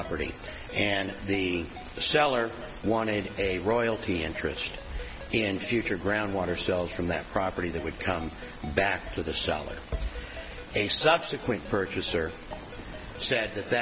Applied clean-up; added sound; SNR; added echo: none; Ringtone; 18 dB; none.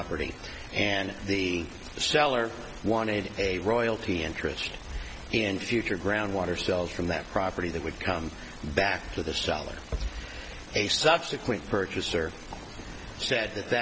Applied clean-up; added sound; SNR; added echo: none; none; none; none.